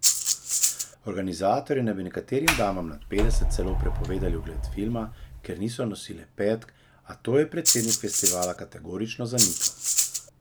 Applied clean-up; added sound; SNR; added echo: none; Sliding door + Rattle (instrument); -4 dB; none.